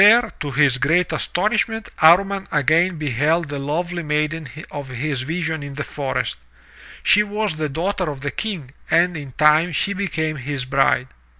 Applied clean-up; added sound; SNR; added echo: none; none; none; none.